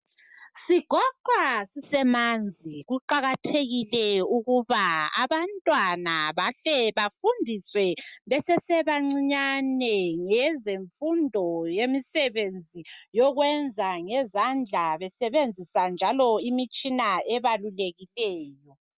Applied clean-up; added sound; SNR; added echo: none; none; none; none.